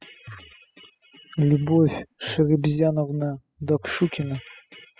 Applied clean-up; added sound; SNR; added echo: classical method spectral subtraction.